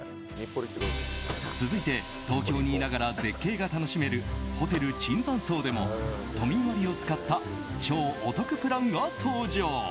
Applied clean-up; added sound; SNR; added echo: none; Slam / Microwave oven; 15 dB; none.